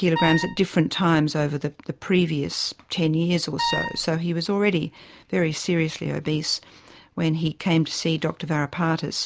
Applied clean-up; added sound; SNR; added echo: none; Wind instrument, woodwind instrument; 5 dB; none.